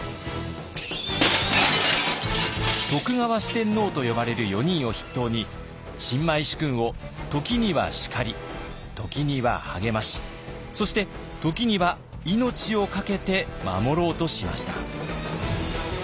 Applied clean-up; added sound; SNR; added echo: none; Shatter; 1 dB; none.